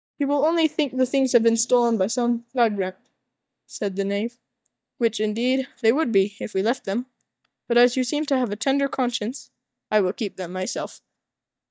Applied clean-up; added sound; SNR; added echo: neural mask model DeepFilterNet 3.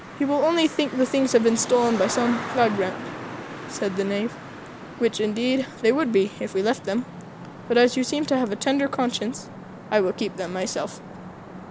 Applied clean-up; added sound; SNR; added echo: none; Traffic noise, roadway noise; 12 dB; none.